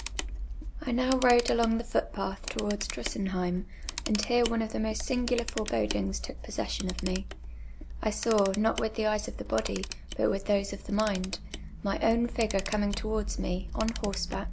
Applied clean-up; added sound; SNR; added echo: none; Camera; 7 dB; none.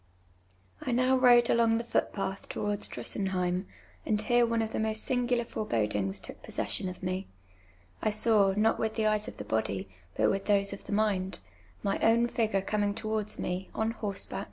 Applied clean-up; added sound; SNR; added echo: none; none; none; none.